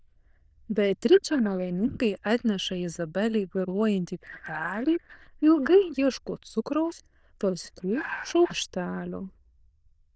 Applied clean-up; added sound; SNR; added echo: neural diffusion model UNIVERSE++.